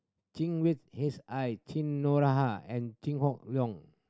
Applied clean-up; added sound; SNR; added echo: none; none; none; none.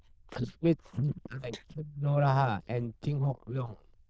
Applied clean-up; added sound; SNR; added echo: neural diffusion model UNIVERSE++.